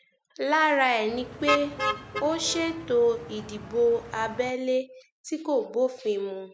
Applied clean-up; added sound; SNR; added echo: none; Motor vehicle (road); 7 dB; none.